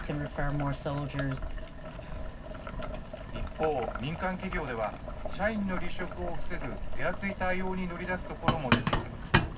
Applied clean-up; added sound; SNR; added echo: none; Boiling; -2 dB; reverberation time 0.4 s.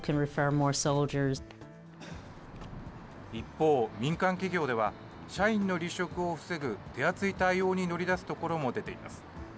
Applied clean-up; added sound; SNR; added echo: none; none; none; none.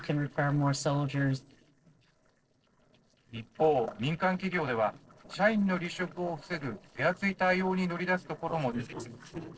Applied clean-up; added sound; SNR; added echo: neural separator model SepFormer DNS4.